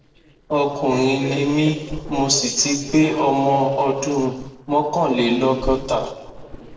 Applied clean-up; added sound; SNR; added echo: neural separator model SepFormer DNS4.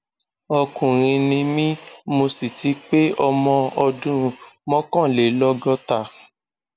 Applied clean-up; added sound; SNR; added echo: none; none; none; none.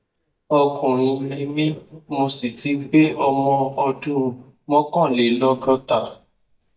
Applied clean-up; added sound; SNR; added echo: neural mask model DeepFilterNet 3.